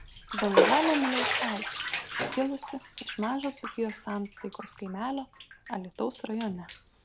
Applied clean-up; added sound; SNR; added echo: none; Bathtub (filling or washing); -1 dB; none.